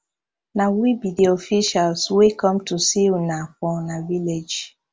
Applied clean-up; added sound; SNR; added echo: none; none; none; none.